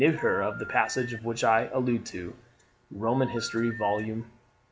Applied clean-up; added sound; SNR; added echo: none; Telephone; 13 dB; none.